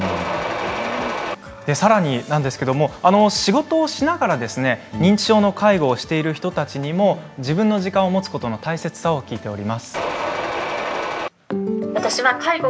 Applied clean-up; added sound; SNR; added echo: none; Mechanisms; 4 dB; none.